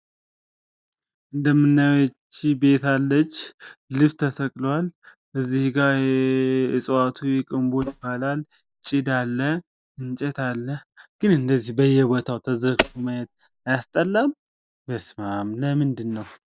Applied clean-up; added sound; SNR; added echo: neural mask model DeepFilterNet 3.